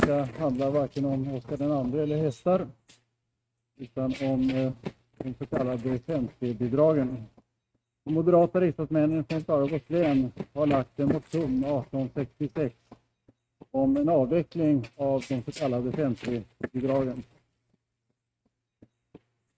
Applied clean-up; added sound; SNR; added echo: neural mask model RNNoise.